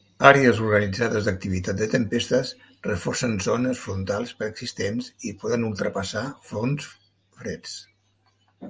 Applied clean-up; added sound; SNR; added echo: none; none; none; none.